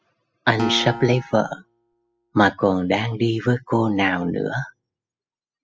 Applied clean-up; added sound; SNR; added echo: classical method spectral subtraction.